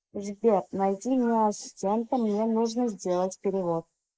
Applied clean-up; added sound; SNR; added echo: neural mask model Resemble Enhance denoiser.